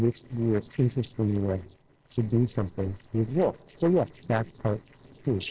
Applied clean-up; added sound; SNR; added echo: neural separator model SepFormer DNS4.